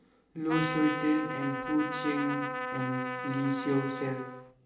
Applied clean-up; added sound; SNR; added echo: none; Trumpet; 5 dB; reverberation time 0.6 s.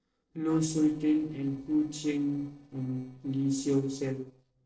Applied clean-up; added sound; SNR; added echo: neural separator model SepFormer DNS4.